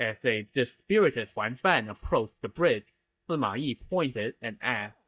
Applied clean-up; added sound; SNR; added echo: neural mask model DeepFilterNet 3.